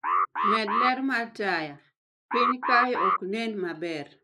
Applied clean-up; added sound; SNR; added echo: neural mask model Resemble Enhance denoiser.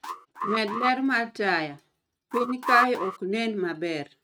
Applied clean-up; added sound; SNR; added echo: neural mask model RNNoise.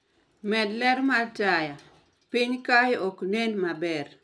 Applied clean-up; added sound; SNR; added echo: none; none; none; none.